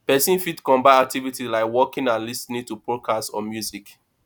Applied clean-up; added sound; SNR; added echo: none; none; none; none.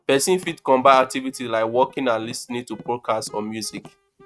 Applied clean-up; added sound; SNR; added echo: neural mask model RNNoise.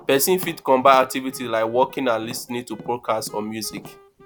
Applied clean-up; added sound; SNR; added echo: none; Wind instrument, woodwind instrument + Tap; 20 dB; none.